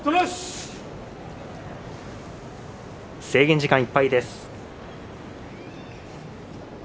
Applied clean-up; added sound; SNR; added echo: none; none; none; none.